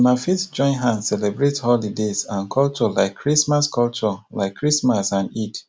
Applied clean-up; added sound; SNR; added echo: none; none; none; none.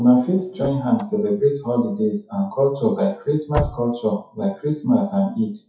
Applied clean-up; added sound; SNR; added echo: classical method WPE with log-MMSE.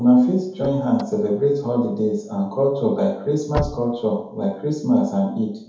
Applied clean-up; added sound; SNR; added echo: none; Slam / Car; 14 dB; reverberation time 0.8 s.